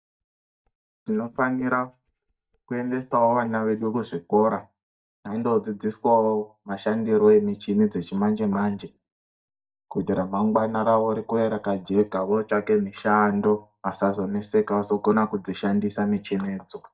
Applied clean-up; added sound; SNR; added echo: neural mask model DeepFilterNet 3.